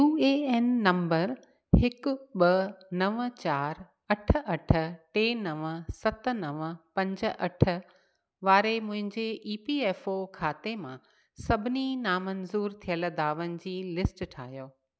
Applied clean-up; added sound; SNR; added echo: none; none; none; none.